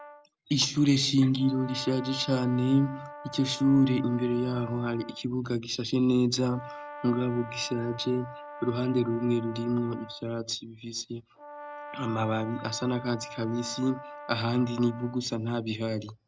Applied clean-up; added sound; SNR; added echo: none; Brass instrument; 16 dB; none.